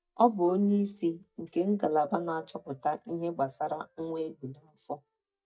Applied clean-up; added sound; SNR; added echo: neural mask model DeepFilterNet 3.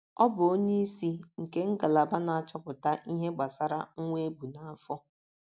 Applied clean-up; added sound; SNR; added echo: none; none; none; none.